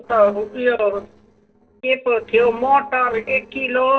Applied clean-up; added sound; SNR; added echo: neural separator model SepFormer DNS4.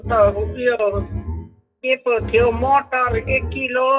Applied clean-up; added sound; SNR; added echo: classical method WPE with log-MMSE.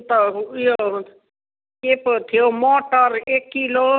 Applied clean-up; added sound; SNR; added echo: none; none; none; none.